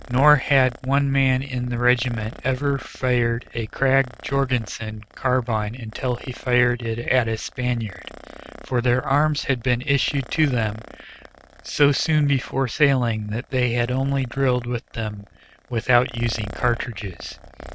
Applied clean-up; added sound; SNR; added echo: neural mask model RNNoise.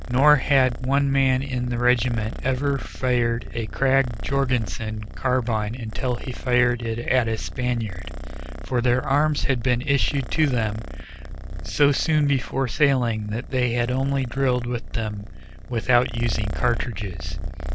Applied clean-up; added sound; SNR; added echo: none; Purr; 9 dB; none.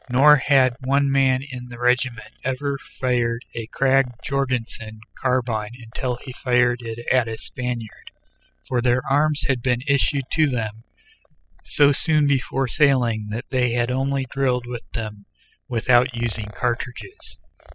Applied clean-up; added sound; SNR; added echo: classical method spectral subtraction.